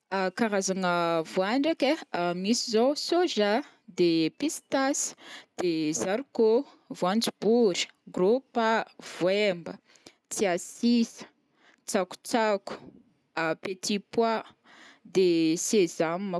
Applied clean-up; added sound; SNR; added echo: none; none; none; none.